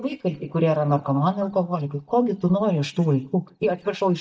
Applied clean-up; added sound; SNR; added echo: neural mask model DeepFilterNet 3.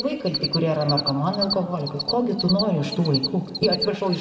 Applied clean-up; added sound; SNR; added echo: none; Cricket; 7 dB; reverberation time 1.7 s.